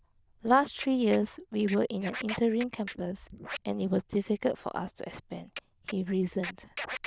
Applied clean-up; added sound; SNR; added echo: neural diffusion model UNIVERSE++.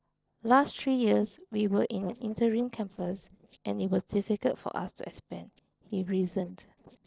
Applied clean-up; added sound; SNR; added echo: neural separator model SepFormer DNS4.